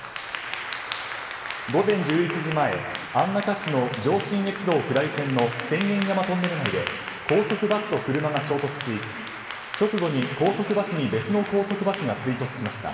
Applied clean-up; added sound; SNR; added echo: none; Applause / Clapping; 9 dB; reverberation time 2.5 s.